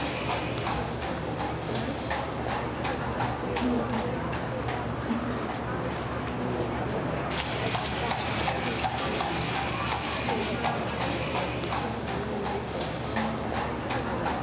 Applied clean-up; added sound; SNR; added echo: none; Livestock, farm animals, working animals; -4 dB; reverberation time 0.4 s.